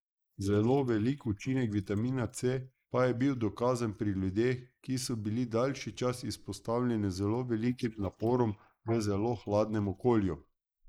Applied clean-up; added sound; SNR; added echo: neural mask model Resemble Enhance denoiser.